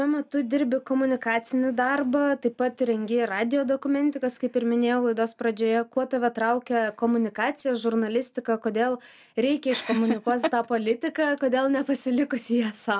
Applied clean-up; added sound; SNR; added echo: none; none; none; none.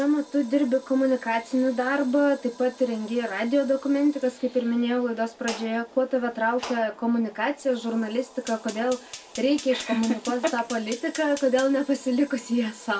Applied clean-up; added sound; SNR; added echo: none; Fire; 19 dB; reverberation time 0.2 s.